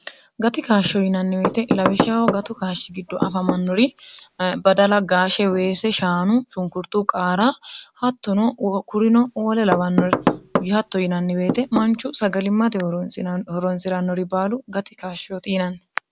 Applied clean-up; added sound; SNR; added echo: none; Knock / Wood; 5 dB; none.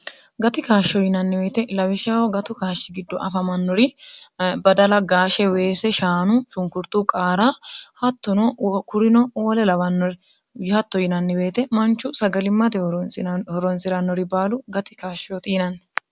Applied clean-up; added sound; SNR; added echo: none; none; none; none.